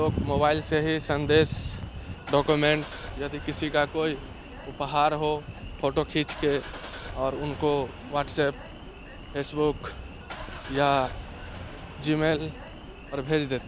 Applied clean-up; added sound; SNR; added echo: none; Engine starting / Car; 12 dB; none.